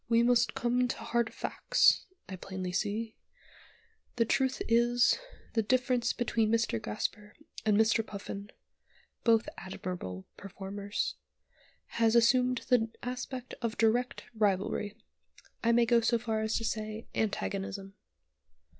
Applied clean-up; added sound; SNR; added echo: none; none; none; none.